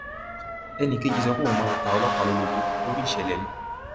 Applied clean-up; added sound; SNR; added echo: none; Motor vehicle (road) / Siren; 0 dB; none.